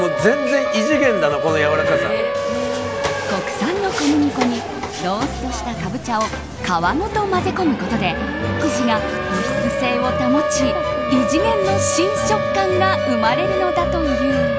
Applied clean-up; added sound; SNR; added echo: none; Siren; 2 dB; none.